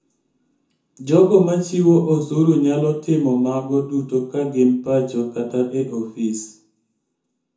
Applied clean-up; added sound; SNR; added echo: none; none; none; reverberation time 0.6 s.